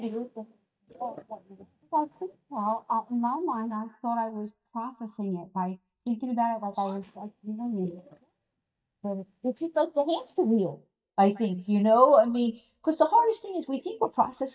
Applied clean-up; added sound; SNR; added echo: neural mask model DeepFilterNet 3.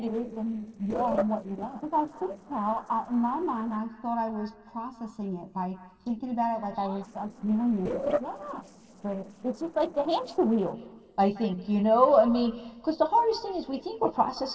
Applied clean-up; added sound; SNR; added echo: neural separator model SepFormer DNS4.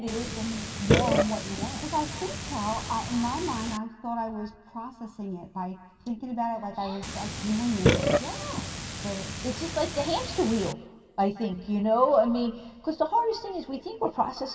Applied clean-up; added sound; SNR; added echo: none; Burping, eructation; 0 dB; reverberation time 2.0 s.